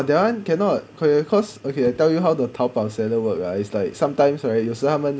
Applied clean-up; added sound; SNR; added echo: none; none; none; none.